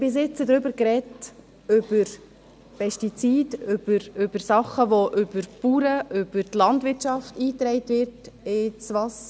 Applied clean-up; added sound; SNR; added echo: none; none; none; none.